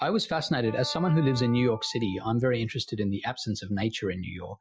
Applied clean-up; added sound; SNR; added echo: classical method Wiener filter.